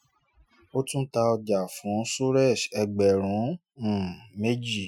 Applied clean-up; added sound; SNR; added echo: classical method Wiener filter.